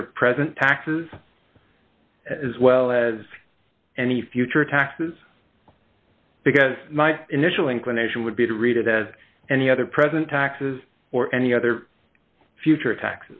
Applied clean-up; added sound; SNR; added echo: none; none; none; none.